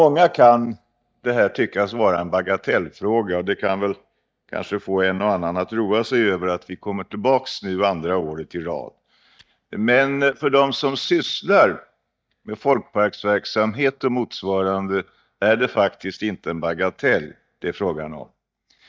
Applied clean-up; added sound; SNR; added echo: neural mask model DeepFilterNet 3.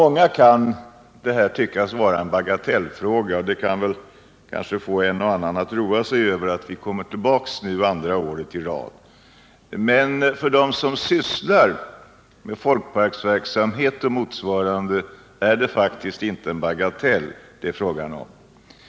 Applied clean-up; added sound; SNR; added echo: none; none; none; none.